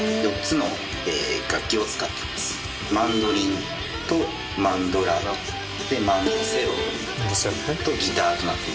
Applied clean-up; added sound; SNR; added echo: none; none; none; reverberation time 2.7 s.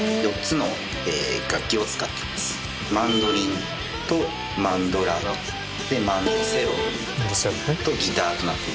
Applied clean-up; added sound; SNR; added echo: none; none; none; none.